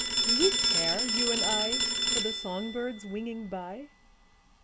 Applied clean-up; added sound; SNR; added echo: none; Telephone; -4 dB; none.